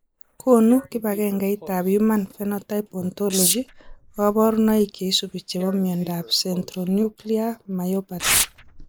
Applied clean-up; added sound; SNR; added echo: neural mask model Resemble Enhance denoiser.